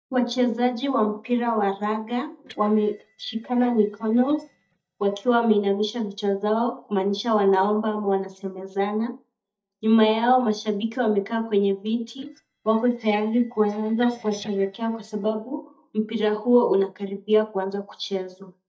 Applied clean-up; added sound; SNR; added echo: neural mask model DeepFilterNet 3.